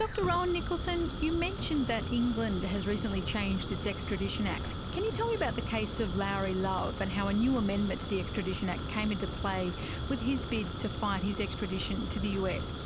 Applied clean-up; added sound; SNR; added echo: none; Fire; 3 dB; none.